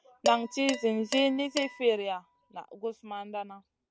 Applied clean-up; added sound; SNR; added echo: none; Dishes, pots, and pans; 9 dB; none.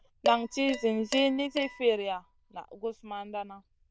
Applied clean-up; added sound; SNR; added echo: neural diffusion model UNIVERSE++.